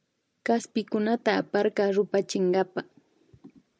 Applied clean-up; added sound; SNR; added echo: none; none; none; none.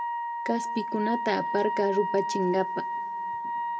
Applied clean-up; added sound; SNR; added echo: none; Wind instrument, woodwind instrument; 1 dB; reverberation time 2.0 s.